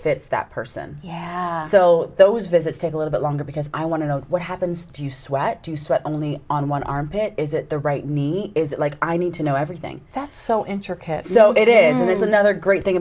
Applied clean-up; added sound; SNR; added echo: none; none; none; none.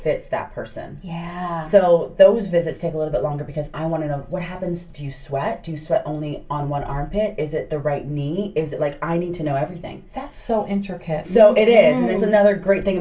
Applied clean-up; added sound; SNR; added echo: none; none; none; reverberation time 0.2 s.